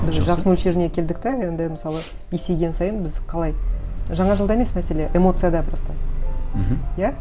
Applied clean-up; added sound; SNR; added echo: none; Sliding door; 1 dB; none.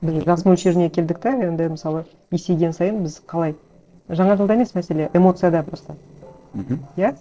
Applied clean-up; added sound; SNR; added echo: neural separator model SepFormer DNS4.